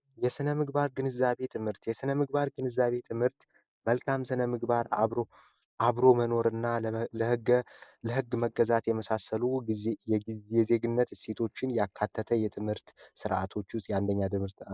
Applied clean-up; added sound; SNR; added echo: neural mask model Resemble Enhance denoiser.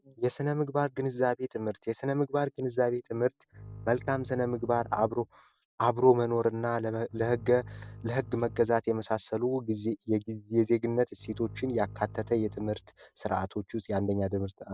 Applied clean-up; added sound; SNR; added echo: none; Bowed string instrument; 16 dB; none.